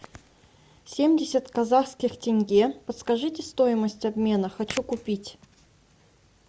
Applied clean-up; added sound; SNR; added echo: none; none; none; none.